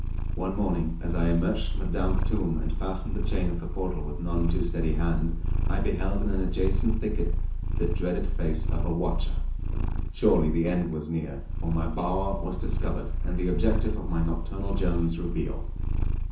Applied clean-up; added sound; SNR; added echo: none; Purr; -4 dB; reverberation time 0.6 s.